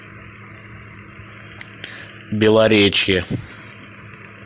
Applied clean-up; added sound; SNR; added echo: none; none; none; none.